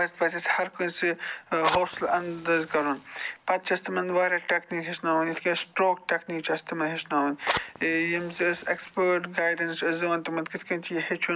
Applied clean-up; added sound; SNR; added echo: none; Fire; 14 dB; none.